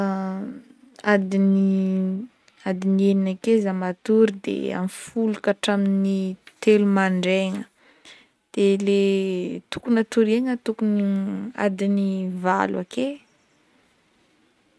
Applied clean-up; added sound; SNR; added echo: none; none; none; none.